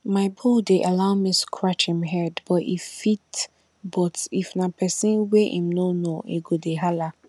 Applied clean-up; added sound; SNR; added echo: none; none; none; none.